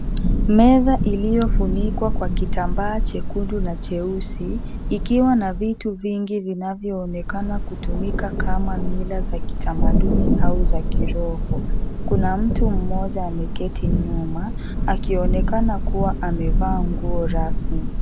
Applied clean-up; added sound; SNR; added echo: none; Thunder / Rain; -4 dB; none.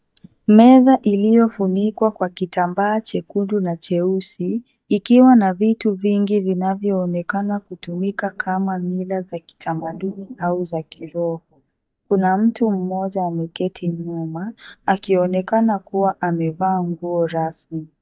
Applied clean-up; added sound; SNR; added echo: neural mask model DeepFilterNet 3.